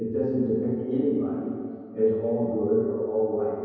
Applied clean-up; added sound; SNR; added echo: none; none; none; reverberation time 2.2 s.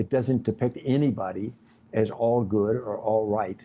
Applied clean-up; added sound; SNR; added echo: none; none; none; none.